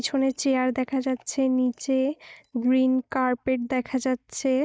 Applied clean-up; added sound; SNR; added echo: neural mask model DeepFilterNet 3.